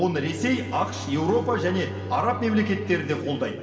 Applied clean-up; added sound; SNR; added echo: none; Bowed string instrument; 11 dB; reverberation time 2.3 s.